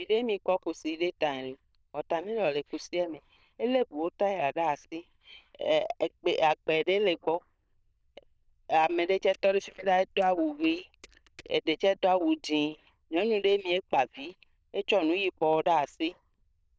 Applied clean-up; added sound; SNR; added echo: neural diffusion model UNIVERSE++.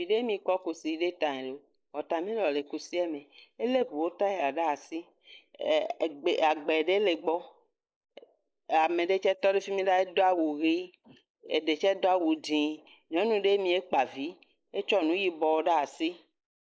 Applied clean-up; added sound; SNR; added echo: neural mask model Resemble Enhance denoiser.